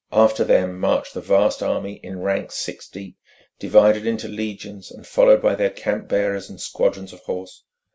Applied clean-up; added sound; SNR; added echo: none; none; none; none.